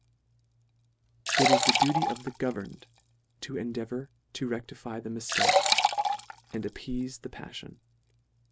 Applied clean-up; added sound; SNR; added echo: none; Liquid; -4 dB; none.